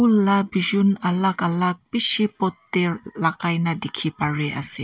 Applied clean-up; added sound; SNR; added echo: none; none; none; none.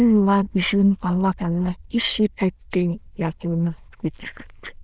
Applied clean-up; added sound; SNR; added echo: neural diffusion model UNIVERSE++.